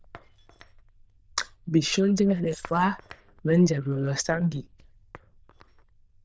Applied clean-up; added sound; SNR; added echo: neural diffusion model UNIVERSE++.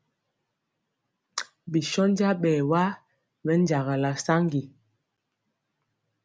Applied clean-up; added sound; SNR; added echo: none; none; none; none.